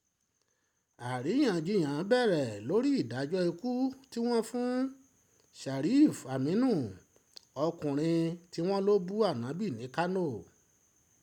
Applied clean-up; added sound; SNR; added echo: none; none; none; none.